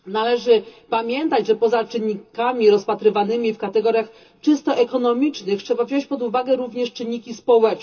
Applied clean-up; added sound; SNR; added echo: none; none; none; reverberation time 0.2 s.